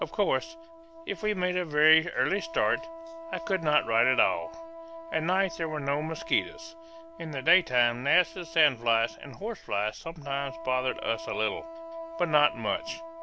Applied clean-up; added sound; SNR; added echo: none; Wind instrument, woodwind instrument; 14 dB; none.